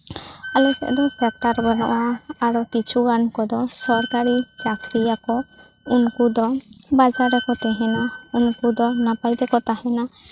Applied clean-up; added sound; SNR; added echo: neural mask model RNNoise.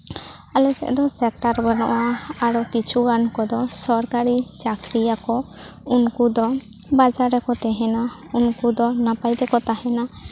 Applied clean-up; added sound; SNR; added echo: none; none; none; none.